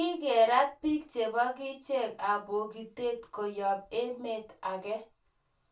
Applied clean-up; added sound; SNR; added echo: none; none; none; reverberation time 0.2 s.